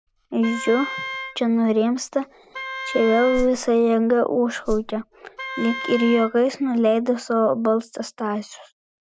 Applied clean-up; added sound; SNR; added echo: none; Whoosh, swoosh, swish + Wind instrument, woodwind instrument; 11 dB; none.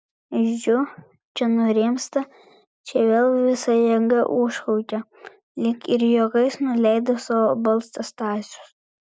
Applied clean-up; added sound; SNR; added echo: none; none; none; none.